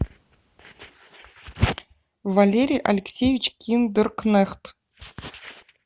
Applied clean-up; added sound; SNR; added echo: none; none; none; none.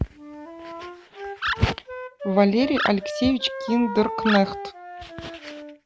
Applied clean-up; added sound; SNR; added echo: none; Wind instrument, woodwind instrument + Animal; 7 dB; none.